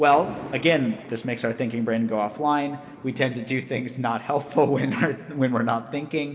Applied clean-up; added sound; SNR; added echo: none; Thunder; 20 dB; reverberation time 2.9 s.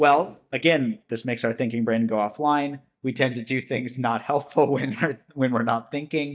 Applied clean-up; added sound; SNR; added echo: neural mask model DeepFilterNet 3.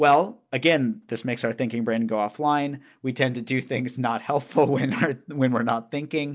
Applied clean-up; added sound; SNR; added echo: none; none; none; none.